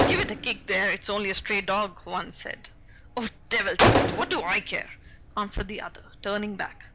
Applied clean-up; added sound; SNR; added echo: none; Gunshot, gunfire; 0 dB; none.